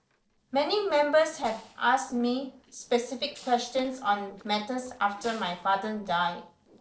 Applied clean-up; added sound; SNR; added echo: neural separator model SepFormer DNS4.